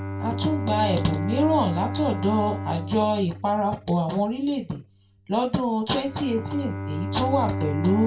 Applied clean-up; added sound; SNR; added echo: none; Bowed string instrument; 6 dB; reverberation time 0.2 s.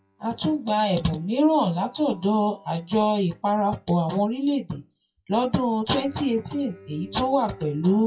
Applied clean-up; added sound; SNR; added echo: classical method WPE with log-MMSE.